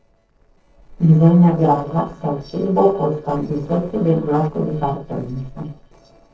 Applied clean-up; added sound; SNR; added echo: neural separator model SepFormer DNS4.